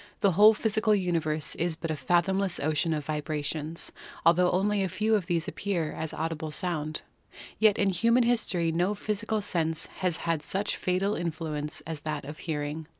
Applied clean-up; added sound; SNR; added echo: none; none; none; none.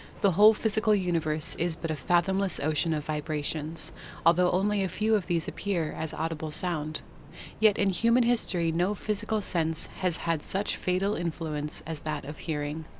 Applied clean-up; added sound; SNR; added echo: none; Train; 18 dB; none.